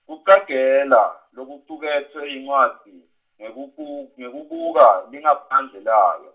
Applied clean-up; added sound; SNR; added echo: none; none; none; reverberation time 0.3 s.